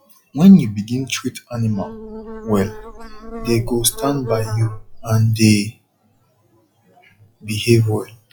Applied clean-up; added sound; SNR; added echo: classical method log-MMSE.